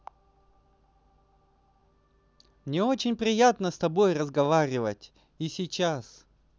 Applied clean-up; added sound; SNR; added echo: none; none; none; none.